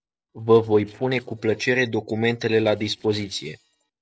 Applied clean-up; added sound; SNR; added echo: neural separator model SepFormer DNS4.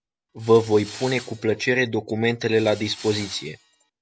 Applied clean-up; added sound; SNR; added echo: none; Tools; 18 dB; none.